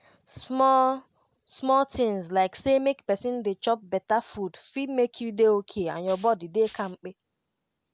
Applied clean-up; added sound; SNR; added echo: none; Rattle (instrument); 18 dB; none.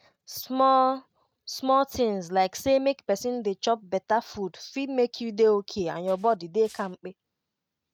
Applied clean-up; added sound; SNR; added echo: neural mask model RNNoise.